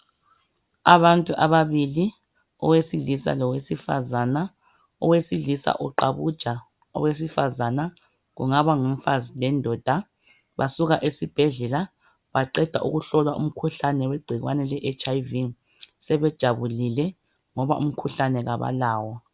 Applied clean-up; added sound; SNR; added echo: none; none; none; none.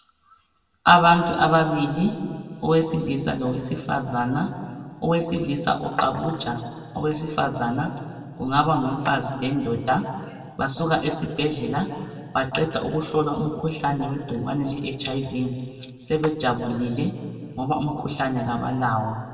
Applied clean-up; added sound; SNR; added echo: none; Clapping; 19 dB; reverberation time 1.9 s.